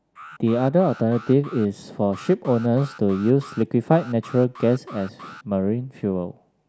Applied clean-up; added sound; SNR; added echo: neural mask model Resemble Enhance denoiser.